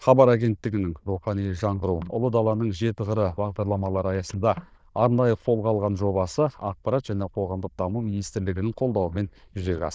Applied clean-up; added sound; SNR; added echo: neural diffusion model UNIVERSE++.